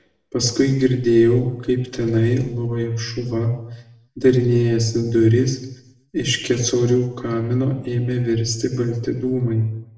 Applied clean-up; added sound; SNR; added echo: none; none; none; reverberation time 0.8 s.